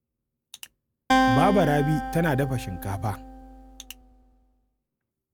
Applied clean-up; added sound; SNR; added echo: none; Acoustic guitar; 0 dB; none.